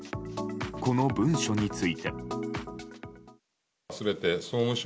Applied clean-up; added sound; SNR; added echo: none; none; none; none.